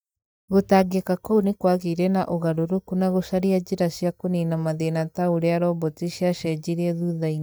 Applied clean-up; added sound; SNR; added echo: neural mask model DeepFilterNet 3.